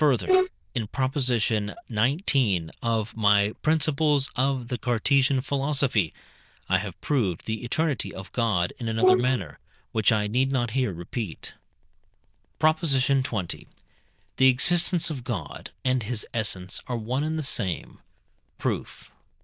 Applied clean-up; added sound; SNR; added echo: neural diffusion model UNIVERSE++.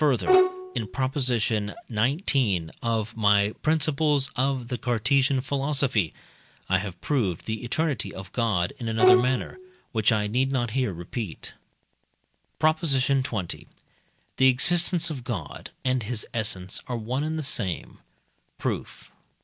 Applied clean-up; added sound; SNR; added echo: none; Bowed string instrument; -3 dB; none.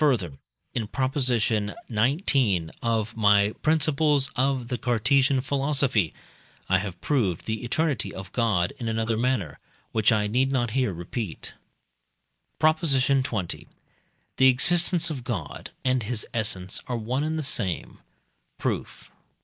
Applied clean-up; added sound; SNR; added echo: neural mask model Resemble Enhance denoiser.